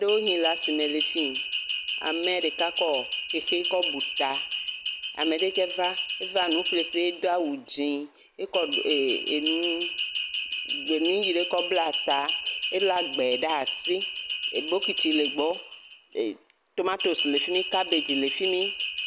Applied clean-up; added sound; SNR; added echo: none; Bell; -1 dB; none.